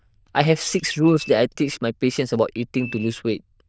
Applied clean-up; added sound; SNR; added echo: neural diffusion model UNIVERSE++.